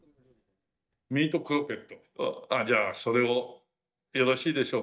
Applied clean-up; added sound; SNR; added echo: neural mask model DeepFilterNet 3.